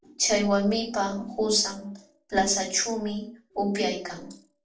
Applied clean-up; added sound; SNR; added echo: none; none; none; reverberation time 0.4 s.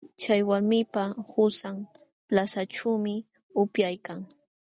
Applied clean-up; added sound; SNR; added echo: none; none; none; none.